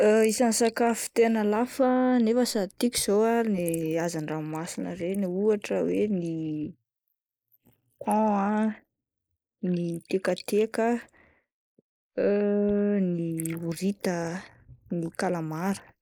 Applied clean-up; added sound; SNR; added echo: neural mask model Resemble Enhance denoiser.